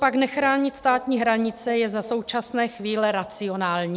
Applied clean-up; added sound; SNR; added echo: none; Brass instrument; 20 dB; none.